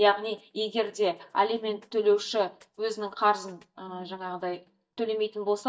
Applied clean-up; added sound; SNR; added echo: neural mask model DeepFilterNet 3.